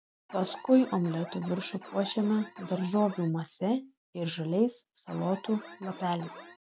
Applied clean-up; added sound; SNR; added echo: none; Alarm; 15 dB; none.